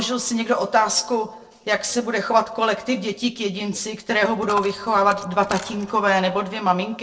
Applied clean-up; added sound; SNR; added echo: neural separator model SepFormer DNS4.